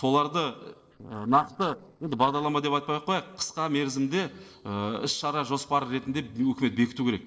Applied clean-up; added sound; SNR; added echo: neural separator model SepFormer DNS4.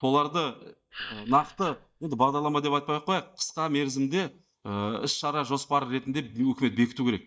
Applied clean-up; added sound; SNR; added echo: neural mask model DeepFilterNet 3.